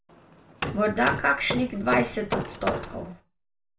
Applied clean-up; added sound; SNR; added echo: none; Hammer; 5 dB; reverberation time 0.2 s.